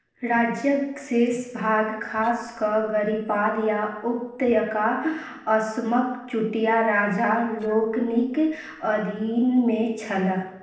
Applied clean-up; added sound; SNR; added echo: neural separator model SepFormer DNS4.